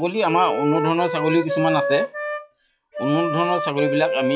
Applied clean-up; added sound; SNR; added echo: classical method log-MMSE.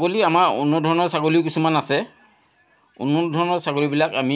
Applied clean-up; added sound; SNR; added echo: none; none; none; none.